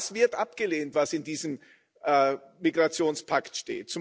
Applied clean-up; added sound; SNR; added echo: none; none; none; none.